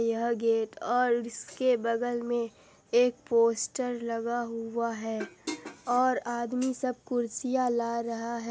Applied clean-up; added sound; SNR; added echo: none; none; none; none.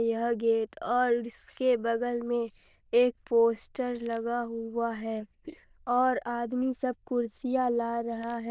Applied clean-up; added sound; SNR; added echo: neural diffusion model UNIVERSE++.